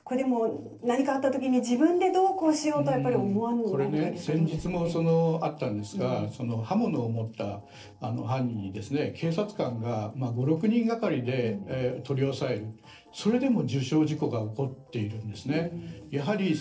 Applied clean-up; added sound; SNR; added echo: neural separator model SepFormer DNS4.